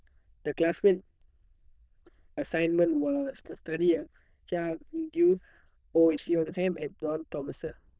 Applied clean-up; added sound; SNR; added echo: neural diffusion model UNIVERSE++.